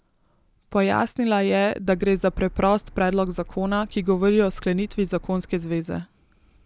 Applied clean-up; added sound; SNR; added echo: none; Car; 17 dB; none.